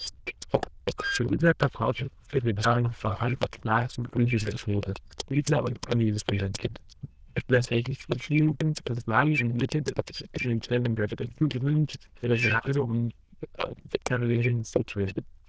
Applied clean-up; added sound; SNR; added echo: neural diffusion model UNIVERSE++.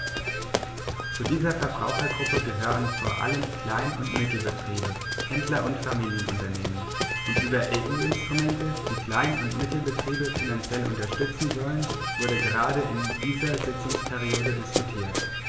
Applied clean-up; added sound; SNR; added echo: none; Run + Harmonica; 3 dB; none.